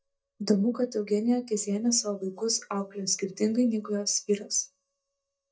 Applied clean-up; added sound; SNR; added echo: neural mask model DeepFilterNet 3.